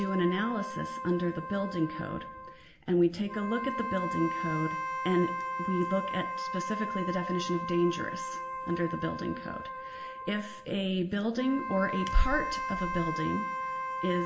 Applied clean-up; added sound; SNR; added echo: none; Wind instrument, woodwind instrument; 5 dB; reverberation time 2.0 s.